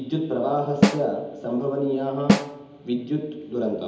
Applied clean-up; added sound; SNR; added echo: none; Snare drum; 0 dB; reverberation time 1.2 s.